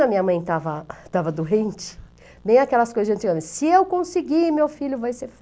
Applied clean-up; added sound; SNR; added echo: none; none; none; none.